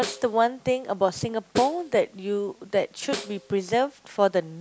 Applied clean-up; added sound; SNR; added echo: none; Snare drum; 14 dB; none.